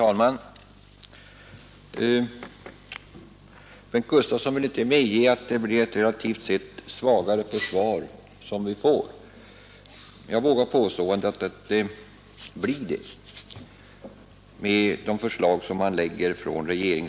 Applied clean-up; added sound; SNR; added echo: none; Rattle (instrument); 9 dB; none.